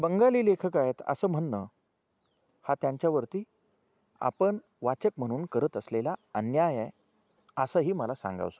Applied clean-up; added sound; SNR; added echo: none; none; none; none.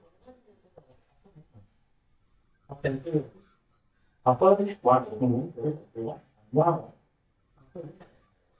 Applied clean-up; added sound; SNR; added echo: neural mask model DeepFilterNet 3.